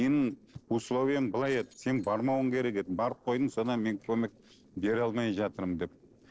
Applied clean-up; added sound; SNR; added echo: neural separator model SepFormer DNS4.